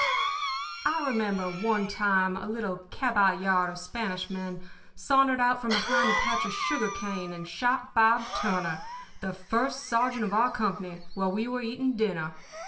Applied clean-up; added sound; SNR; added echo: none; Cough; 7 dB; reverberation time 0.6 s.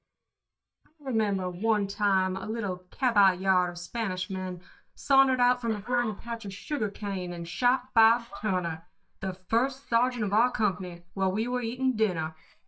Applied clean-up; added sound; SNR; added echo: neural mask model DeepFilterNet 3.